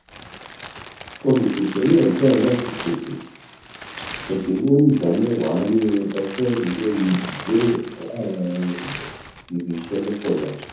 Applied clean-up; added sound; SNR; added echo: none; Crumpling, crinkling; 14 dB; reverberation time 0.7 s.